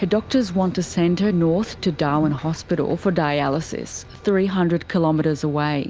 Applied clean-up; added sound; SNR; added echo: none; Gurgling / Liquid; 17 dB; none.